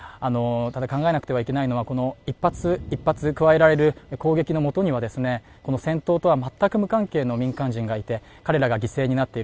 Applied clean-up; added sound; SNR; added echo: none; none; none; none.